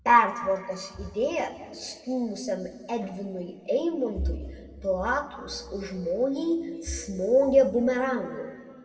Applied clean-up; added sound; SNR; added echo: none; Bird; 20 dB; reverberation time 1.9 s.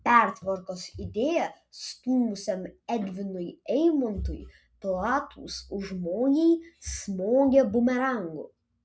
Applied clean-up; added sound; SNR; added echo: none; none; none; none.